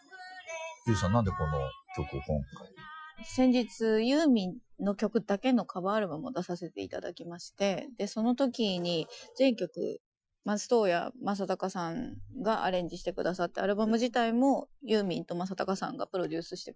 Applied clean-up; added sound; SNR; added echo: classical method Wiener filter.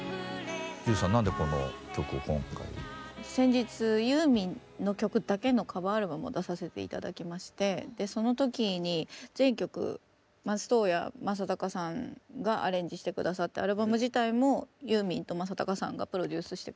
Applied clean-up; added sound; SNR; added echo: none; none; none; none.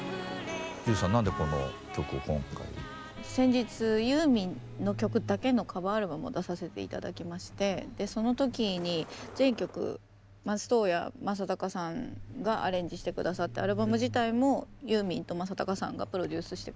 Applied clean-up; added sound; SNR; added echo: none; Truck; 15 dB; none.